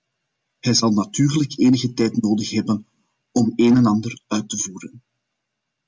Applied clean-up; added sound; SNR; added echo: none; none; none; none.